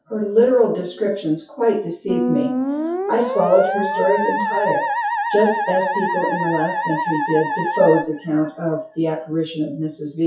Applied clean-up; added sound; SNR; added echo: classical method WPE with log-MMSE.